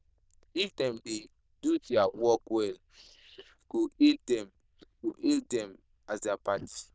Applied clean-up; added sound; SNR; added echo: neural diffusion model UNIVERSE++.